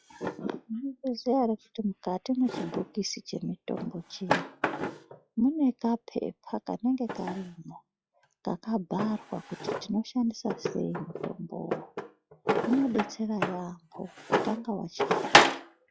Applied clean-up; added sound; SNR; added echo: classical method log-MMSE.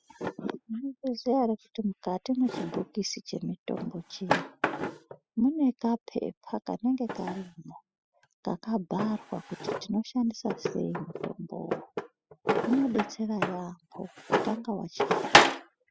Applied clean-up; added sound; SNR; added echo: classical method spectral subtraction.